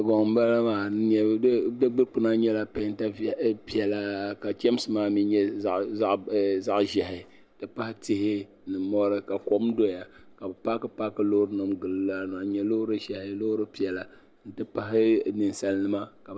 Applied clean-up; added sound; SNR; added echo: none; none; none; none.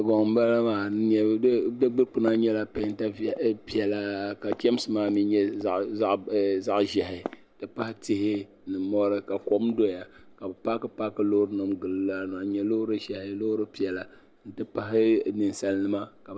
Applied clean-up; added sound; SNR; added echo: none; Walk, footsteps; 17 dB; none.